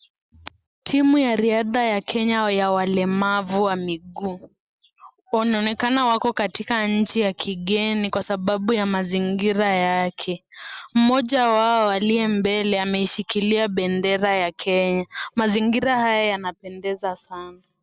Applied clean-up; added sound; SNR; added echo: none; none; none; none.